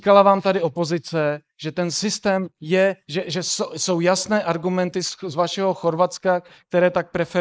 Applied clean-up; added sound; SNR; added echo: neural mask model Resemble Enhance denoiser.